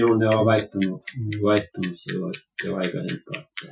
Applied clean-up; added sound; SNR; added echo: classical method Wiener filter.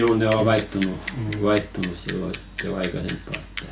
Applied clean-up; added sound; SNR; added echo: none; Bicycle; 13 dB; none.